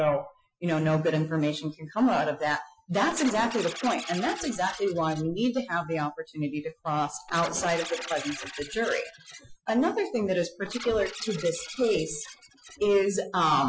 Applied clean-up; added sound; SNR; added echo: classical method Wiener filter.